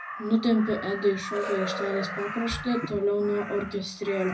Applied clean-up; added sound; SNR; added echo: none; Crow; 9 dB; reverberation time 0.4 s.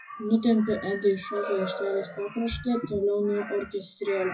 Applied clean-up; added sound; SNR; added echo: classical method WPE with log-MMSE.